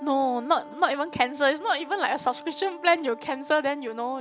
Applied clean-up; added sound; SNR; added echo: none; Wind instrument, woodwind instrument; 18 dB; none.